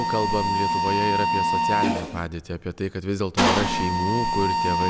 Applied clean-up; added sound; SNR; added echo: none; Mechanisms; -4 dB; none.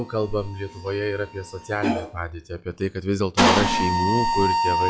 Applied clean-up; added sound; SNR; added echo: classical method log-MMSE.